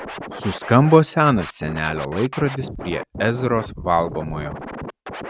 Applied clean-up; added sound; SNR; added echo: neural mask model RNNoise.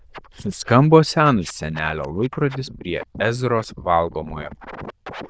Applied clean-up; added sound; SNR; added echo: neural diffusion model UNIVERSE++.